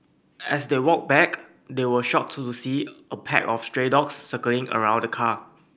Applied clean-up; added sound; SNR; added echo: none; none; none; none.